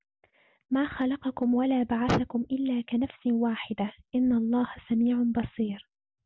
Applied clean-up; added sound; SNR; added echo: none; none; none; none.